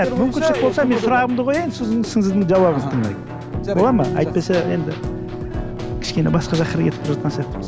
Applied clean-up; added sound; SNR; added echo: none; Keyboard (musical); 8 dB; none.